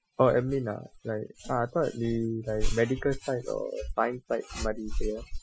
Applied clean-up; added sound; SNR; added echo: classical method Wiener filter.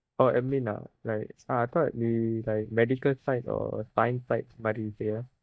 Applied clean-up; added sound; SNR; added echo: neural mask model DeepFilterNet 3.